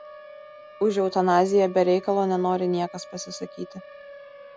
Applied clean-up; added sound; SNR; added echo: none; Siren; 19 dB; none.